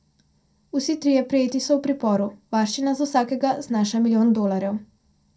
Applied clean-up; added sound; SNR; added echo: none; none; none; reverberation time 0.2 s.